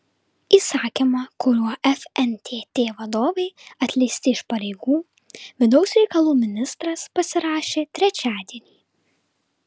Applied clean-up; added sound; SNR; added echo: none; none; none; none.